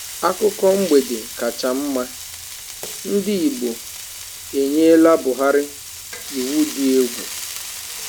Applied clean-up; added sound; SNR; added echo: none; Frying (food); 12 dB; none.